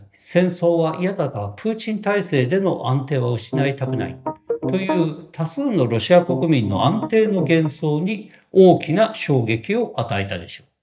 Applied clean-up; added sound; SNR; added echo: neural mask model DeepFilterNet 3.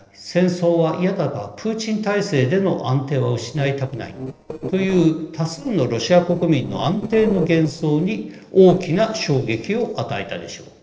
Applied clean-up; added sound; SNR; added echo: neural separator model SepFormer DNS4.